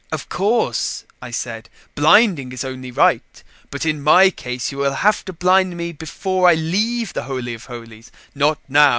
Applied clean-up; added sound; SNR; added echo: none; none; none; none.